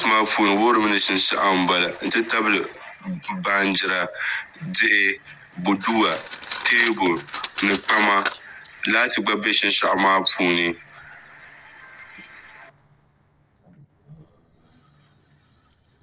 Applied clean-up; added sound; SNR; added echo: neural separator model SepFormer DNS4.